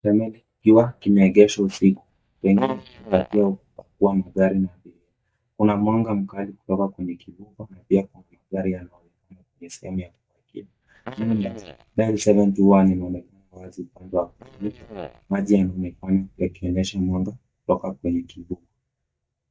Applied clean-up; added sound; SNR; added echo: neural mask model DeepFilterNet 3.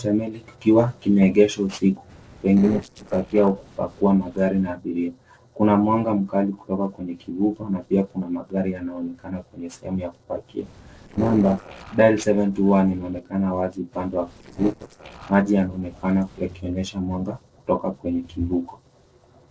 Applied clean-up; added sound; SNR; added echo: neural separator model SepFormer DNS4.